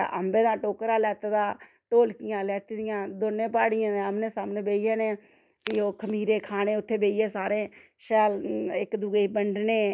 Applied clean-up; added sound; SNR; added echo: none; none; none; none.